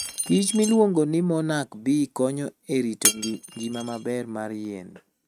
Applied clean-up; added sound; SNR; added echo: neural mask model RNNoise.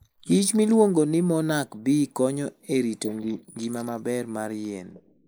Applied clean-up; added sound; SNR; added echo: neural mask model Resemble Enhance denoiser.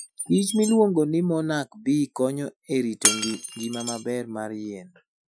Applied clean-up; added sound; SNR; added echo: classical method Wiener filter.